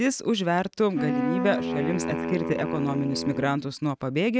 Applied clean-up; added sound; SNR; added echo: neural mask model RNNoise.